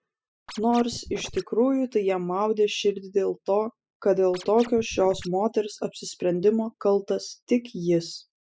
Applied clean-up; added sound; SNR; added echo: classical method spectral subtraction.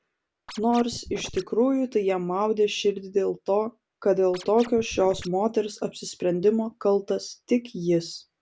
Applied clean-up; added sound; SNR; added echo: none; Scratching (performance technique); 16 dB; none.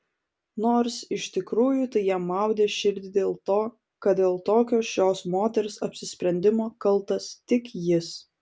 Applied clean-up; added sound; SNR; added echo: none; none; none; none.